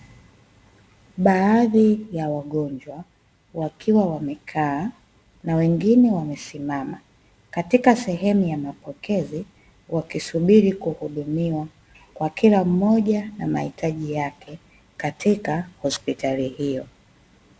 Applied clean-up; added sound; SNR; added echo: none; none; none; none.